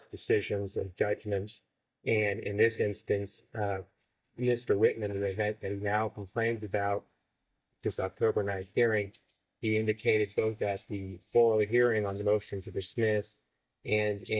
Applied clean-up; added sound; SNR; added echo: neural mask model DeepFilterNet 3.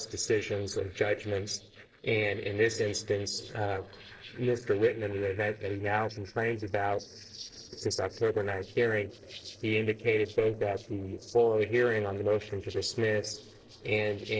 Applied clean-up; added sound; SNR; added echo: neural separator model SepFormer DNS4.